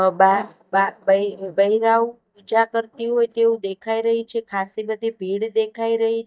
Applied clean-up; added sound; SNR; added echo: neural mask model DeepFilterNet 3.